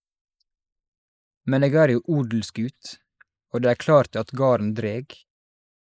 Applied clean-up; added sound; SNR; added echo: neural mask model Resemble Enhance denoiser.